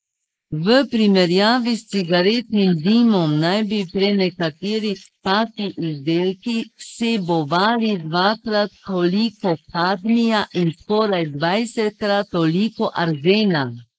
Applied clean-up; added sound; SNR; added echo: neural mask model Resemble Enhance denoiser.